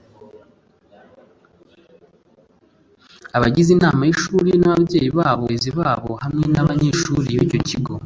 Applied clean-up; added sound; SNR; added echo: none; none; none; none.